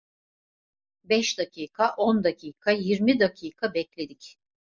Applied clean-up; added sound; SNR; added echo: neural mask model Resemble Enhance denoiser.